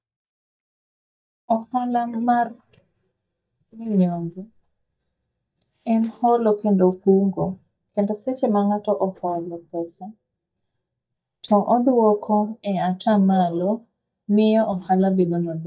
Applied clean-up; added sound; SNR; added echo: neural mask model DeepFilterNet 3.